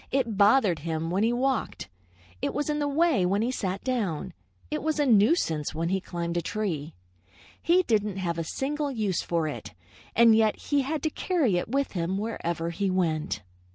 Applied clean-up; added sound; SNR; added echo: none; none; none; none.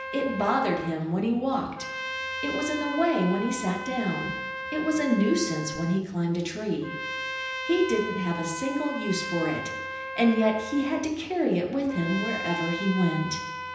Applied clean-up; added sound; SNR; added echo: none; Trumpet; 8 dB; reverberation time 0.9 s.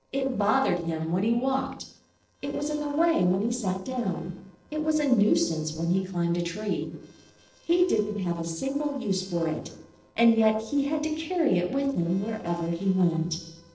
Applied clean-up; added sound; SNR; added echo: neural separator model SepFormer DNS4.